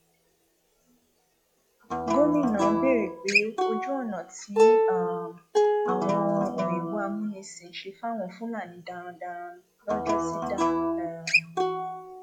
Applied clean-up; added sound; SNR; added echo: classical method log-MMSE.